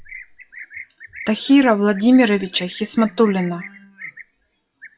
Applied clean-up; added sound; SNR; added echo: classical method WPE with log-MMSE.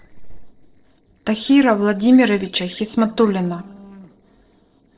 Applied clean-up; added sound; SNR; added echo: neural separator model SepFormer DNS4.